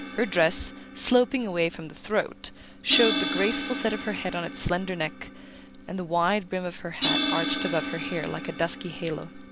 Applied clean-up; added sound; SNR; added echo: none; Crash cymbal; 4 dB; none.